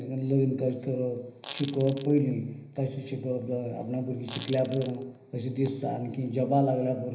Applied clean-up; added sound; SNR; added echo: none; Fart; 15 dB; reverberation time 0.9 s.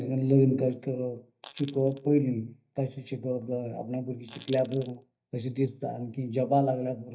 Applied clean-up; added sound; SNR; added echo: neural mask model DeepFilterNet 3.